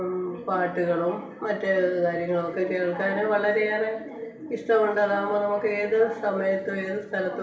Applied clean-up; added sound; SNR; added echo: none; none; none; reverberation time 0.8 s.